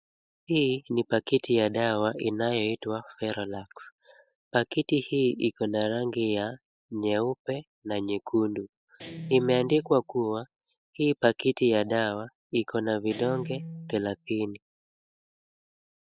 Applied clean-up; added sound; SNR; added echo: neural mask model DeepFilterNet 3.